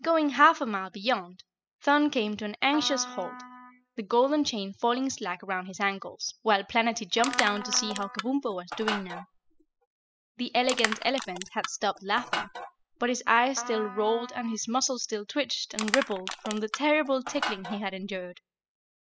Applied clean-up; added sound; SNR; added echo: classical method spectral subtraction.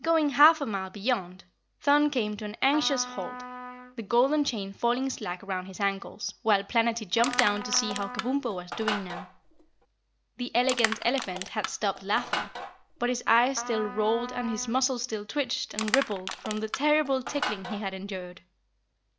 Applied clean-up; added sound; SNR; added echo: none; Trumpet + Crushing; 8 dB; none.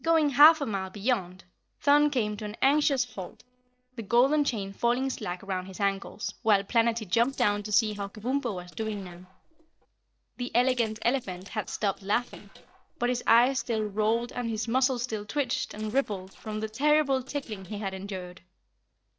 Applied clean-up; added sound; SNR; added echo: neural separator model SepFormer DNS4.